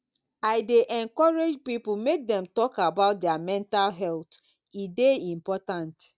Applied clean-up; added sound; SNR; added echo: none; none; none; none.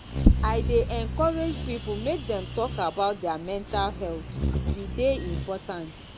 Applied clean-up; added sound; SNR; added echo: none; Bird vocalization, bird call, bird song; -1 dB; none.